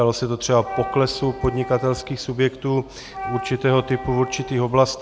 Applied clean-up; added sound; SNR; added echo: none; Wind instrument, woodwind instrument; 13 dB; none.